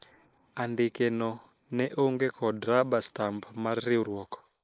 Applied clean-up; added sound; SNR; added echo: neural mask model Resemble Enhance denoiser.